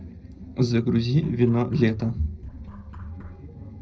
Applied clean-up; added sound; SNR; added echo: neural separator model SepFormer DNS4.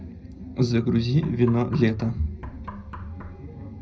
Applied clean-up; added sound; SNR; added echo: none; Knock; 18 dB; reverberation time 0.4 s.